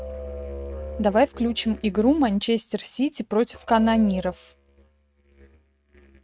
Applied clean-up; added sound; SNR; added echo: neural mask model RNNoise.